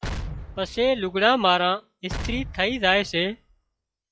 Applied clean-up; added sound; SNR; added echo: classical method log-MMSE.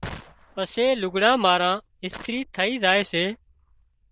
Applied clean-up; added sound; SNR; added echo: neural diffusion model UNIVERSE++.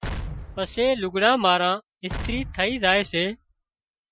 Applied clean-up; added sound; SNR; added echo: classical method Wiener filter.